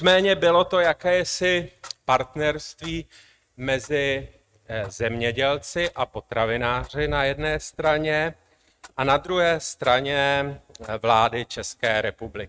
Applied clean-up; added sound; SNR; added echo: neural mask model RNNoise.